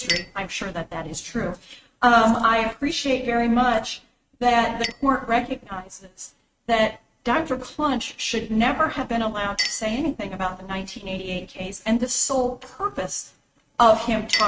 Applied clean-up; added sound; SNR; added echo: neural mask model RNNoise.